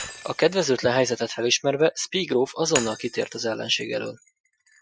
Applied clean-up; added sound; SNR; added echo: classical method Wiener filter.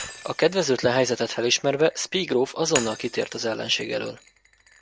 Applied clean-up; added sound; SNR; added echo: none; Shatter; 14 dB; none.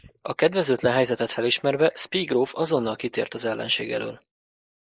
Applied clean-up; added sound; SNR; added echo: neural mask model Resemble Enhance denoiser.